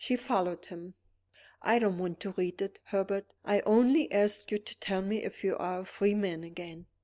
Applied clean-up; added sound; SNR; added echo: none; none; none; none.